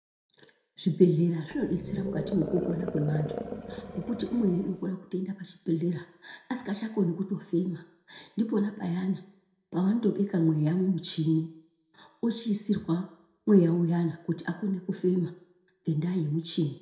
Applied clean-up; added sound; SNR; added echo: none; Animal; 8 dB; reverberation time 0.5 s.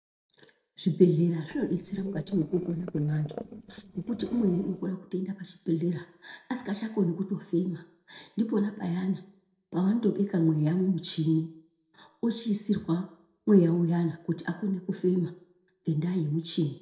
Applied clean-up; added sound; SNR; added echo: neural separator model SepFormer DNS4.